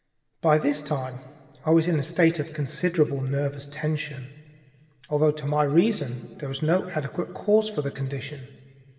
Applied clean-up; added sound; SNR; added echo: none; none; none; reverberation time 1.6 s.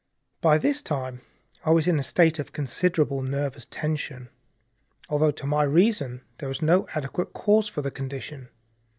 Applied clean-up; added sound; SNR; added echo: none; none; none; none.